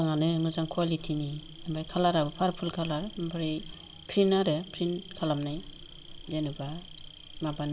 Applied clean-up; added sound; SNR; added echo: none; Insect; 15 dB; reverberation time 1.6 s.